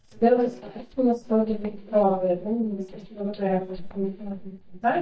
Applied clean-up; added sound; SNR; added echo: neural mask model DeepFilterNet 3.